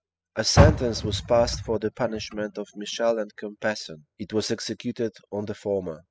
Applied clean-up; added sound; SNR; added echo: classical method spectral subtraction.